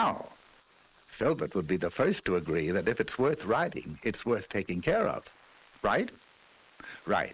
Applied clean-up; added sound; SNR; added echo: neural mask model Resemble Enhance denoiser.